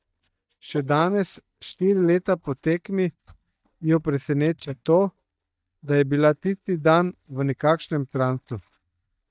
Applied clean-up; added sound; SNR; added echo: neural mask model DeepFilterNet 3.